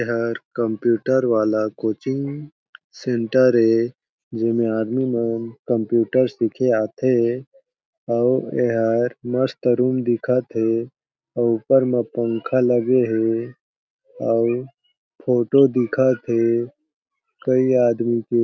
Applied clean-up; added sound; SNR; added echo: none; none; none; none.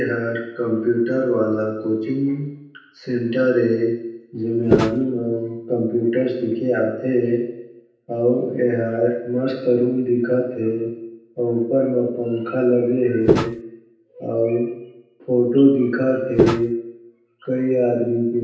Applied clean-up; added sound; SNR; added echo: none; Walk, footsteps; -2 dB; reverberation time 0.9 s.